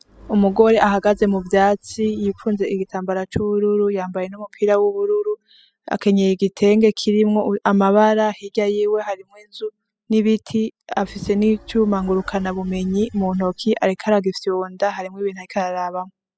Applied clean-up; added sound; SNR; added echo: classical method spectral subtraction.